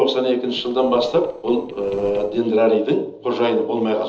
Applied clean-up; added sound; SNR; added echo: neural separator model SepFormer DNS4.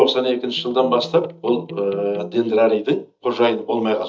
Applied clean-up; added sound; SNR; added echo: neural mask model DeepFilterNet 3.